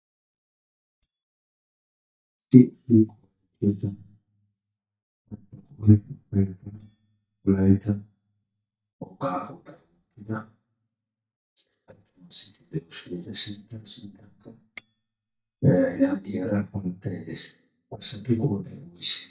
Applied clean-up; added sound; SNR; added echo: neural mask model DeepFilterNet 3.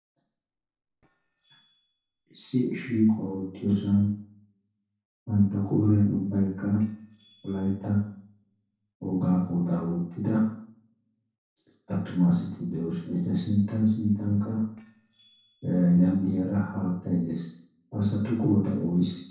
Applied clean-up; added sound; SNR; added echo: neural separator model SepFormer DNS4.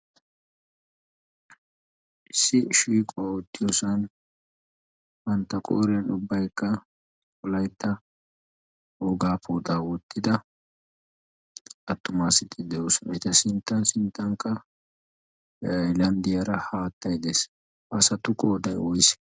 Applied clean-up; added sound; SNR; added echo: none; none; none; none.